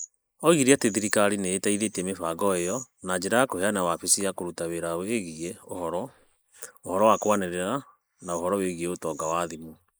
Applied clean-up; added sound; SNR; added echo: neural mask model Resemble Enhance denoiser.